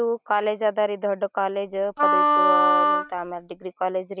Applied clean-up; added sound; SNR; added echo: neural mask model RNNoise.